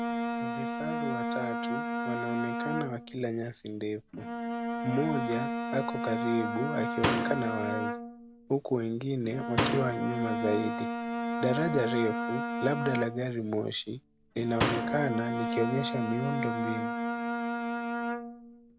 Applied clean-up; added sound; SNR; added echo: none; Slam + Bowed string instrument; 0 dB; none.